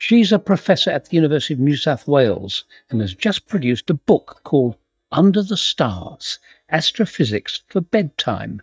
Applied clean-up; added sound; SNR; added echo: neural mask model DeepFilterNet 3.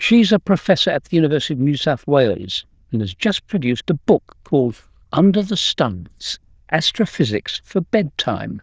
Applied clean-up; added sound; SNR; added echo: neural diffusion model UNIVERSE++.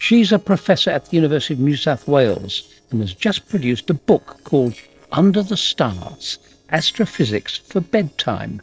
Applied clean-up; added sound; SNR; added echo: neural separator model SepFormer DNS4.